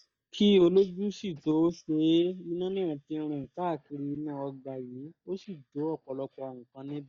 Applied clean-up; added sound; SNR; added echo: neural mask model DeepFilterNet 3.